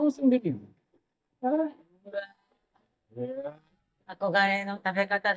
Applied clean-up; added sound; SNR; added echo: neural mask model DeepFilterNet 3.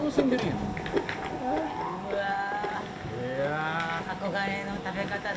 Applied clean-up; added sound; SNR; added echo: none; Mechanisms; 7 dB; reverberation time 0.7 s.